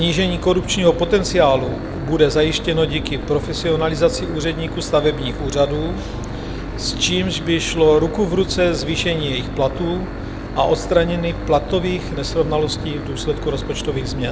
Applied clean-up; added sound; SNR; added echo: none; Engine / Boat, Water vehicle; 7 dB; none.